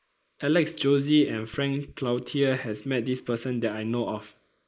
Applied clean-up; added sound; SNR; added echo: neural mask model Resemble Enhance denoiser.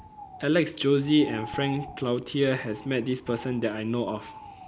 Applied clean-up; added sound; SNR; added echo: none; Bird; 17 dB; none.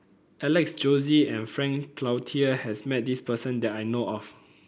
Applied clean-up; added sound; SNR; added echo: none; none; none; none.